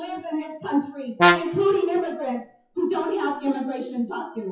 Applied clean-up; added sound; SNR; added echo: classical method WPE with log-MMSE.